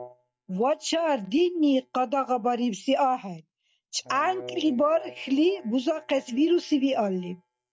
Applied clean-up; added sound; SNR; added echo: neural mask model DeepFilterNet 3.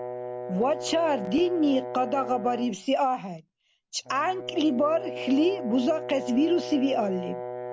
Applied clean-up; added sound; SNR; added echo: none; Brass instrument; 10 dB; none.